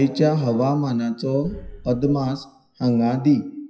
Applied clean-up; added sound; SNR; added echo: classical method WPE with log-MMSE.